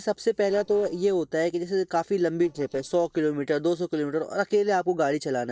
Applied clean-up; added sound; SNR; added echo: neural separator model SepFormer DNS4.